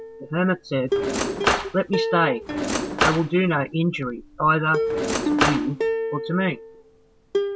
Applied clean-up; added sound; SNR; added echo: none; Plucked string instrument + Cutlery, silverware / Drawer open or close; 1 dB; none.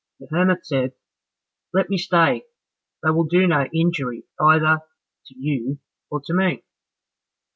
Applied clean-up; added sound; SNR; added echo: none; none; none; none.